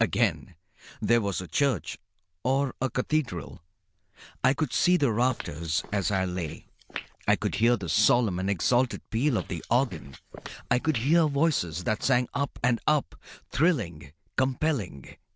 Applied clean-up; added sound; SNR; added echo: neural separator model SepFormer DNS4.